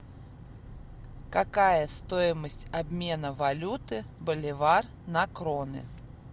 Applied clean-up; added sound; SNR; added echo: none; Idling / Car; 18 dB; none.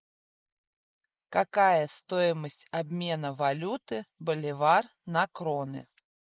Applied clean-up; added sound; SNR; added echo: neural mask model Resemble Enhance denoiser.